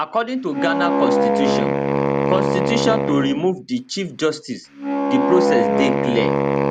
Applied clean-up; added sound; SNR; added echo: none; Wind instrument, woodwind instrument; -3 dB; none.